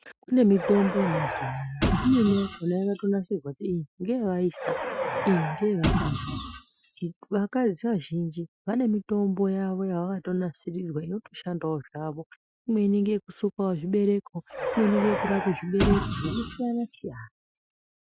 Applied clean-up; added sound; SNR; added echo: classical method Wiener filter.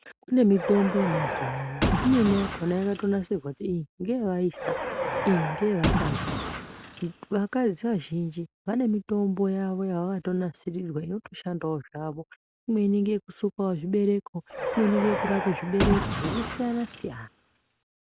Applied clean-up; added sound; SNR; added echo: none; Car; 3 dB; none.